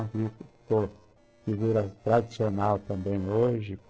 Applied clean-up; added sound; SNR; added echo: neural separator model SepFormer DNS4.